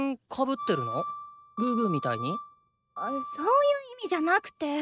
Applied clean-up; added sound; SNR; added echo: neural mask model RNNoise.